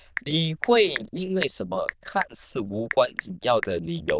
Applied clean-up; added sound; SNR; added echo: neural diffusion model UNIVERSE++.